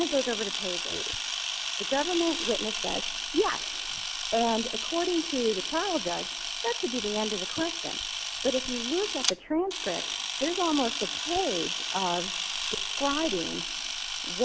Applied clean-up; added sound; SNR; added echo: none; Camera; 2 dB; none.